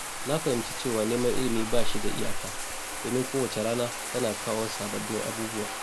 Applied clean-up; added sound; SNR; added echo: none; Bathtub (filling or washing); 0 dB; none.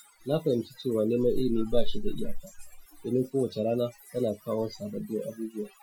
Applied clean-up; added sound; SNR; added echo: classical method Wiener filter.